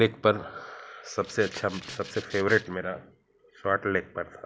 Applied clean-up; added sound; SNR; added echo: none; Rattle (instrument); 16 dB; none.